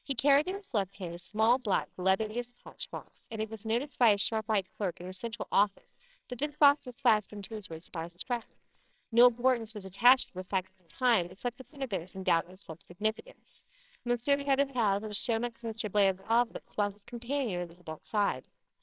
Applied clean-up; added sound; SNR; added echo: neural separator model SepFormer WHAMR!.